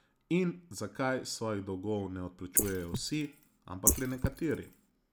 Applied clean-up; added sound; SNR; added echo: neural mask model Resemble Enhance denoiser.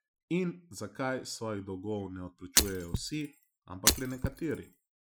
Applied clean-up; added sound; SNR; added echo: classical method Wiener filter.